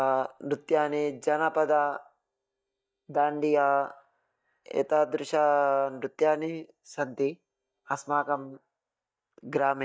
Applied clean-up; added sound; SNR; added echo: neural mask model DeepFilterNet 3.